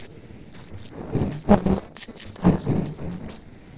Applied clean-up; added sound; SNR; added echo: neural separator model SepFormer DNS4.